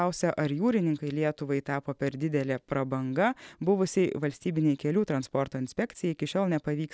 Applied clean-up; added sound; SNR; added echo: none; none; none; none.